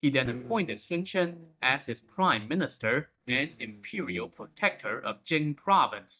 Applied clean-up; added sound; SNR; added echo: neural mask model DeepFilterNet 3.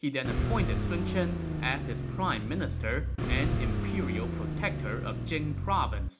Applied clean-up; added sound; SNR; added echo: none; Car; -3 dB; reverberation time 0.4 s.